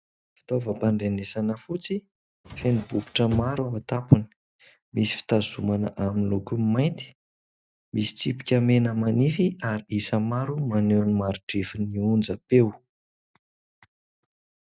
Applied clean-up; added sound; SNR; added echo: neural mask model RNNoise.